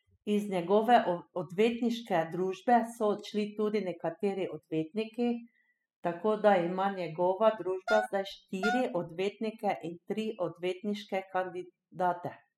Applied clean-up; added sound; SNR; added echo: classical method spectral subtraction.